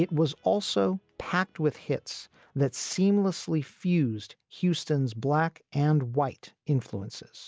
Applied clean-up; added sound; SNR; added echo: none; none; none; none.